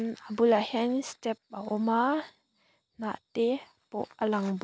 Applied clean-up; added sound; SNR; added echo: none; none; none; none.